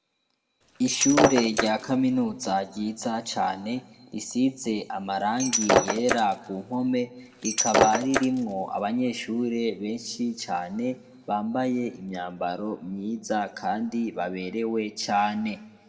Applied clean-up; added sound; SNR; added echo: none; Shatter; 0 dB; reverberation time 1.0 s.